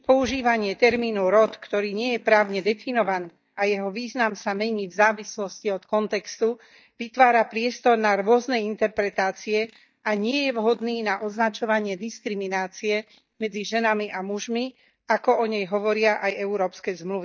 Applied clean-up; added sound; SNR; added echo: neural mask model DeepFilterNet 3.